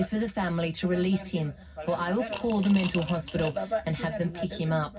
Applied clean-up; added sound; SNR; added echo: none; Coin (dropping) / Glass; 10 dB; reverberation time 0.4 s.